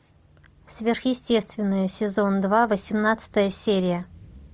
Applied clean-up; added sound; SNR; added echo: none; none; none; none.